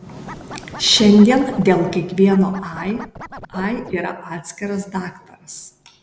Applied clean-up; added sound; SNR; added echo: none; Scratching (performance technique); 17 dB; none.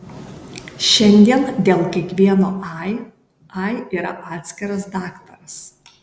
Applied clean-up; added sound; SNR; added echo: none; none; none; none.